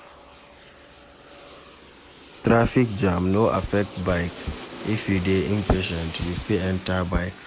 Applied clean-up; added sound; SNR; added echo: none; Aircraft; 16 dB; none.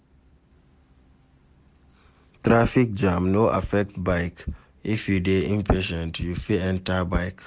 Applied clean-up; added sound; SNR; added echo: none; none; none; none.